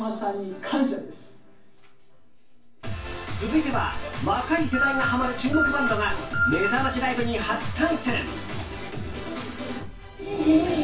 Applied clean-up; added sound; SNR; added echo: none; none; none; reverberation time 0.3 s.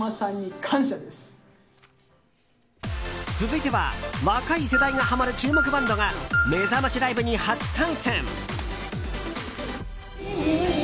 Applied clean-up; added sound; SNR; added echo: none; none; none; none.